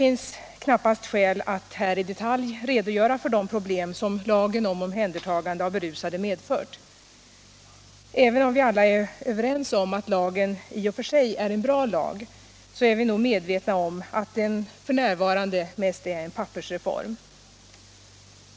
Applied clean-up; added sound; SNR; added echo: none; none; none; none.